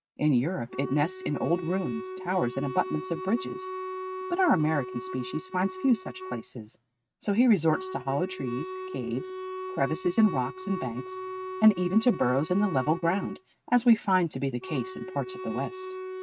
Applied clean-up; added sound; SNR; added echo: neural mask model RNNoise.